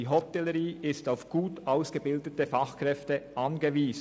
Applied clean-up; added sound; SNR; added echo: none; none; none; none.